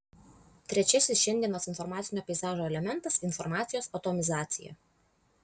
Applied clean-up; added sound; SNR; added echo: none; none; none; none.